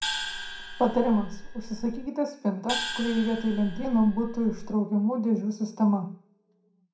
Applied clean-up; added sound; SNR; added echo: none; Gong; 7 dB; reverberation time 0.4 s.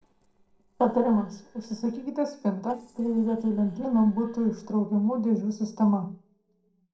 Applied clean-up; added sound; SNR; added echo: neural separator model SepFormer DNS4.